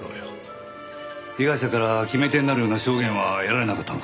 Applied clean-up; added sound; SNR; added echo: none; Piano; 19 dB; none.